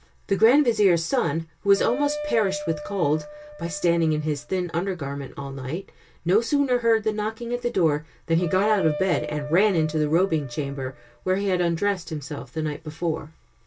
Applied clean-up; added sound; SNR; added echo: none; Wind instrument, woodwind instrument; 11 dB; reverberation time 0.1 s.